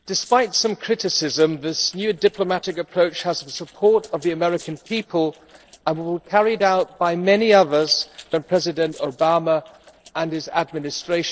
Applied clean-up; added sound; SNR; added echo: neural separator model SepFormer DNS4.